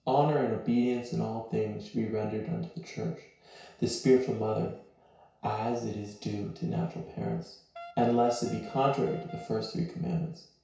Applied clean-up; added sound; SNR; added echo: none; Wind instrument, woodwind instrument; 15 dB; reverberation time 0.6 s.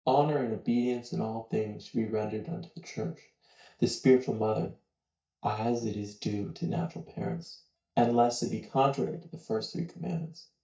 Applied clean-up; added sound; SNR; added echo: neural mask model DeepFilterNet 3.